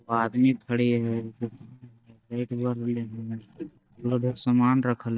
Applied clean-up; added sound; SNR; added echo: neural mask model DeepFilterNet 3.